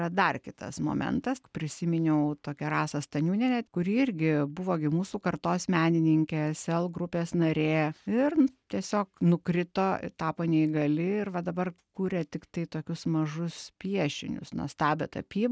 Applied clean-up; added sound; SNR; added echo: none; none; none; none.